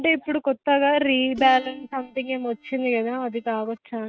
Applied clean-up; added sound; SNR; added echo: neural mask model DeepFilterNet 3.